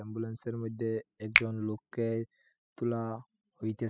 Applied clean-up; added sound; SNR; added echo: classical method spectral subtraction.